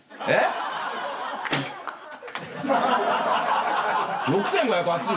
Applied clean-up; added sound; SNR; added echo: none; none; none; none.